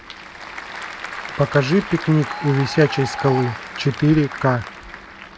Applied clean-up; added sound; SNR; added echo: none; Applause / Crowd + Animal; 11 dB; none.